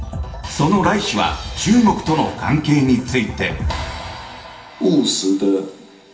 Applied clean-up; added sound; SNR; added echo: none; none; none; reverberation time 0.9 s.